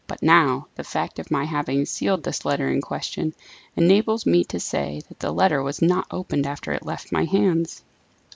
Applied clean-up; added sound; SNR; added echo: none; none; none; none.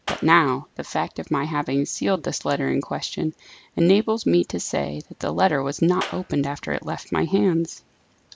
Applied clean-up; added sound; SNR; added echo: none; Clapping; 14 dB; none.